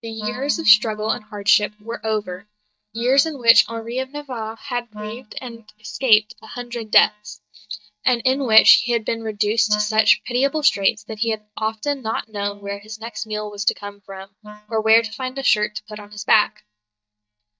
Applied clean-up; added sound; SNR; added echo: neural mask model DeepFilterNet 3.